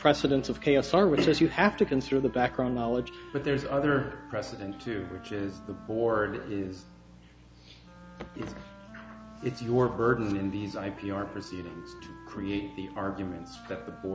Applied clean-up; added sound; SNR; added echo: none; Wind instrument, woodwind instrument; 19 dB; none.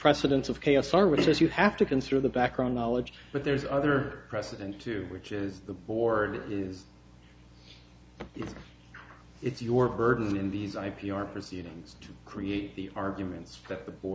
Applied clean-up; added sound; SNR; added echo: none; none; none; none.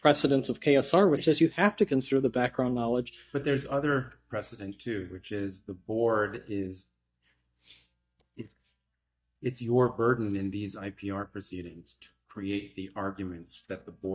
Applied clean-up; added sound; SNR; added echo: neural mask model DeepFilterNet 3.